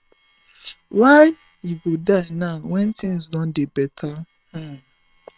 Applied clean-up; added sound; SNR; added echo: neural separator model SepFormer WHAM!.